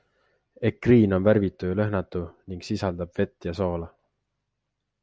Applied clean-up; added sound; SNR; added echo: none; none; none; none.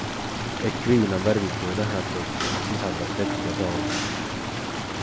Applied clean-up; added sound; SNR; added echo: none; Mechanisms + Stream; 0 dB; none.